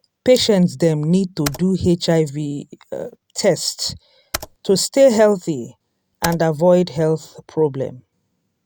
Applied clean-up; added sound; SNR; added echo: none; Computer keyboard; 16 dB; none.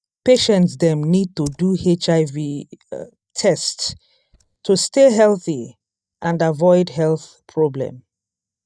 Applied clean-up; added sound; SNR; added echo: neural mask model DeepFilterNet 3.